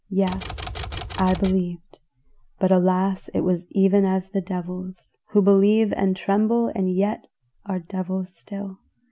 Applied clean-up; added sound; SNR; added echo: none; Typewriter; 8 dB; none.